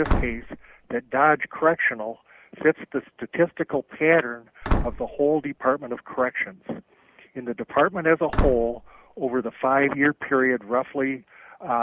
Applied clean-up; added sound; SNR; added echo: none; Slam / Wood; 4 dB; none.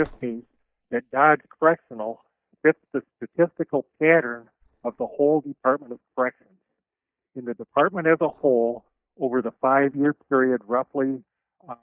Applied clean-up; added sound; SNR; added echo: neural mask model DeepFilterNet 3.